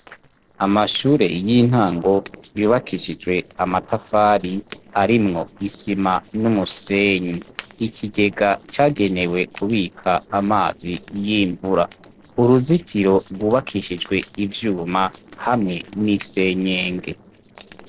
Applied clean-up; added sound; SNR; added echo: neural separator model SepFormer DNS4.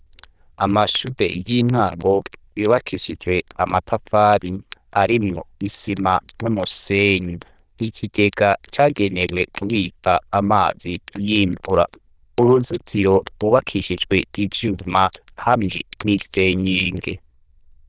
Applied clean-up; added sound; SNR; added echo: neural diffusion model UNIVERSE++.